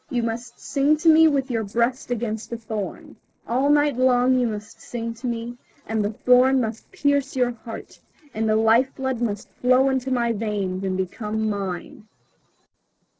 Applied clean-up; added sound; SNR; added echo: neural separator model SepFormer DNS4.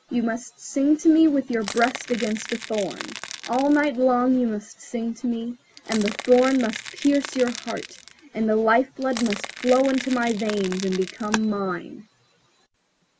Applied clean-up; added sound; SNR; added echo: none; Crackle / Crushing; 13 dB; none.